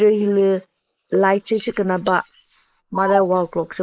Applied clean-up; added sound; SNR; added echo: neural mask model Resemble Enhance denoiser.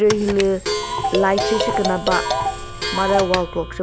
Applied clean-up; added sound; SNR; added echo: none; Marimba, xylophone + Clock; 3 dB; none.